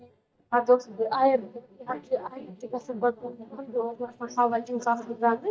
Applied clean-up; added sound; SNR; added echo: neural mask model DeepFilterNet 3.